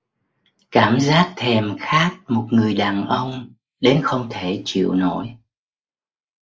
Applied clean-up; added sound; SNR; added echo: neural mask model Resemble Enhance denoiser.